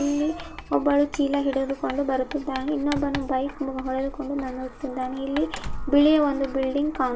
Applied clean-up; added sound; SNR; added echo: none; Writing + Doorbell; 12 dB; none.